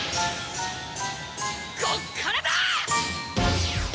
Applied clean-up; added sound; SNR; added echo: none; none; none; none.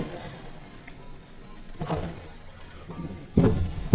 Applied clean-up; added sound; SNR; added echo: neural mask model DeepFilterNet 3.